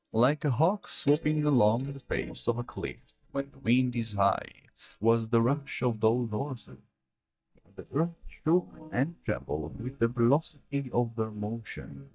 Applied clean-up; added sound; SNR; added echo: neural mask model DeepFilterNet 3.